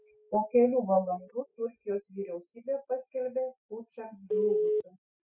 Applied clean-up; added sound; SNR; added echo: classical method spectral subtraction.